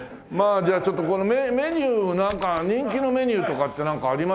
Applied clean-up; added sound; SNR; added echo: none; Splash, splatter; 20 dB; none.